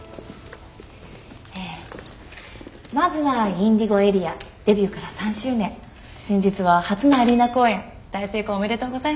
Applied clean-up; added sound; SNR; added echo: none; none; none; none.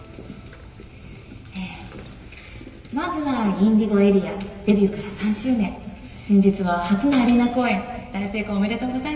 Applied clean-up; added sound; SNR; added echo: none; none; none; reverberation time 2.3 s.